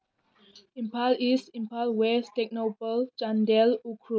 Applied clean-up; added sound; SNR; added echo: none; none; none; none.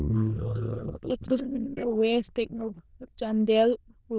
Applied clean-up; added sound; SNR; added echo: neural diffusion model UNIVERSE++.